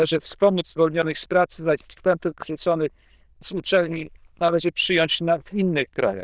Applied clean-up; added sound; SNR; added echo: neural diffusion model UNIVERSE++.